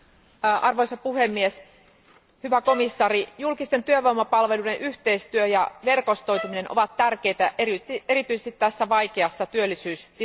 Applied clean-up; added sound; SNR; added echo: none; Bowed string instrument; 14 dB; none.